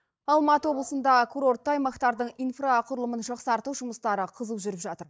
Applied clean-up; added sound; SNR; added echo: neural mask model DeepFilterNet 3.